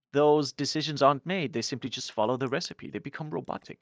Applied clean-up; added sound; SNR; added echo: neural mask model DeepFilterNet 3.